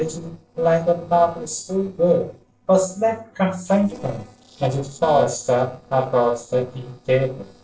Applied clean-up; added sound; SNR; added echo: neural separator model SepFormer DNS4.